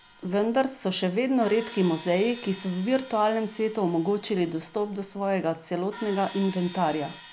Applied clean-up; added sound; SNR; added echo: none; Crash cymbal; 20 dB; none.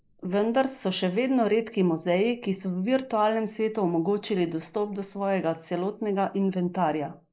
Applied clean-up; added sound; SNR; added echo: neural mask model Resemble Enhance denoiser.